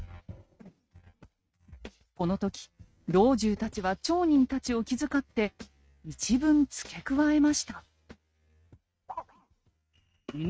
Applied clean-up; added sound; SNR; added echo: neural mask model RNNoise.